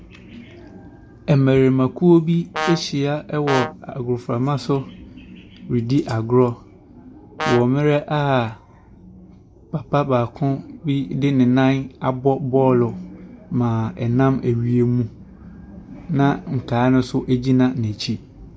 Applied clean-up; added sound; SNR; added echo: none; Brass instrument; 6 dB; none.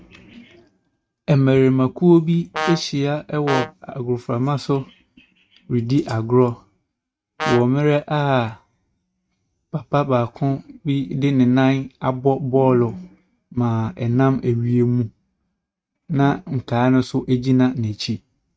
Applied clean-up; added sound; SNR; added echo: neural mask model RNNoise.